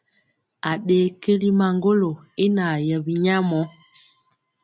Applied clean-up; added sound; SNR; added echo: none; none; none; none.